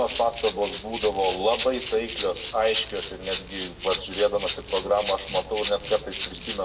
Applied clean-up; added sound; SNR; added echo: none; Rattle (instrument); 3 dB; reverberation time 1.2 s.